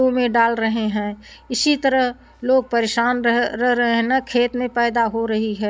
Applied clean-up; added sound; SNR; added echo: none; none; none; none.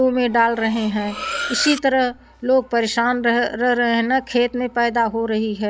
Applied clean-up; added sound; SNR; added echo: none; Cutlery, silverware; 10 dB; none.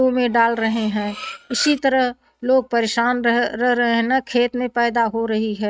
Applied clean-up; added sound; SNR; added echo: neural mask model RNNoise.